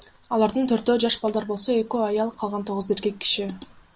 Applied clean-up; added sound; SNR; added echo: none; none; none; none.